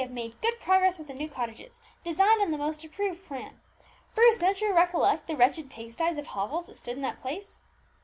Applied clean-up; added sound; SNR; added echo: none; none; none; none.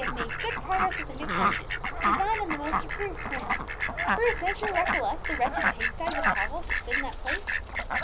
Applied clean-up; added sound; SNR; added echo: none; Fowl; -4 dB; none.